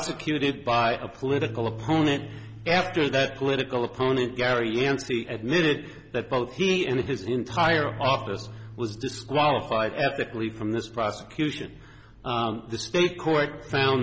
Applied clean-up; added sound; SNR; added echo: none; Bass guitar; 17 dB; none.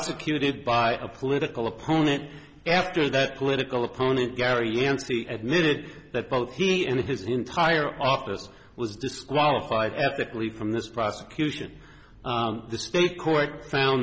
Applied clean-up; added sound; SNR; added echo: none; none; none; none.